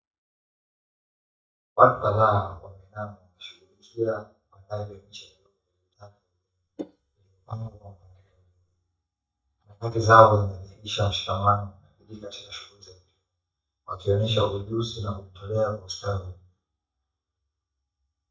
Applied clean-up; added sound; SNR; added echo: neural mask model DeepFilterNet 3.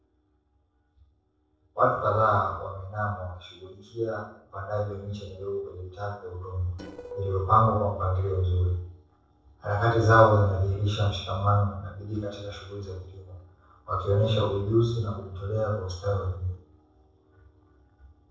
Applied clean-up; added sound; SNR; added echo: neural separator model SepFormer DNS4.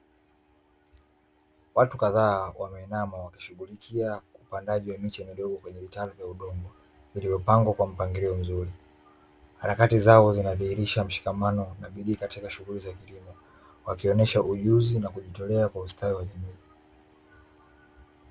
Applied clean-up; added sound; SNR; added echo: none; none; none; none.